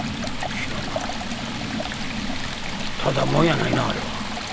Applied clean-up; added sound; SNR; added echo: none; Stream + Walk, footsteps; -1 dB; none.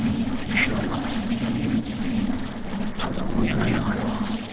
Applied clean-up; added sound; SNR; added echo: neural separator model SepFormer DNS4.